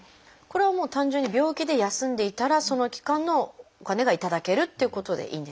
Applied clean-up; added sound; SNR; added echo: none; none; none; none.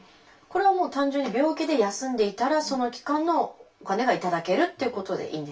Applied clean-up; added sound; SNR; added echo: none; none; none; reverberation time 0.2 s.